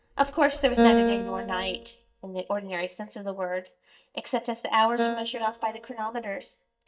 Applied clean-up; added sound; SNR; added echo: neural mask model DeepFilterNet 3.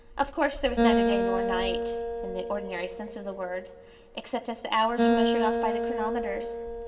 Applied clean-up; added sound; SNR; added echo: none; Acoustic guitar; -3 dB; reverberation time 2.4 s.